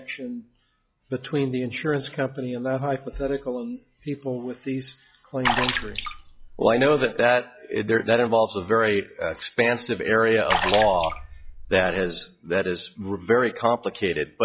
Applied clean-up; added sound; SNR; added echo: classical method log-MMSE.